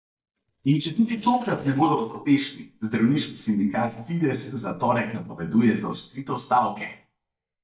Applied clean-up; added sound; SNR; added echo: neural mask model DeepFilterNet 3.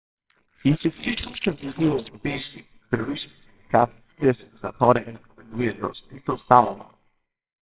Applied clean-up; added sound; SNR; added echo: neural separator model SepFormer WHAMR!.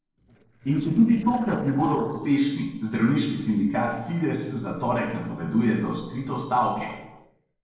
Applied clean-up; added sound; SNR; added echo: neural separator model SepFormer DNS4.